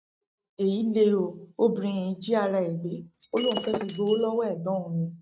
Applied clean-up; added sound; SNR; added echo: neural mask model RNNoise.